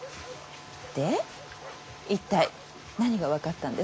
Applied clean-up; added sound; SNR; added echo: none; Bark + Wind instrument, woodwind instrument; 15 dB; none.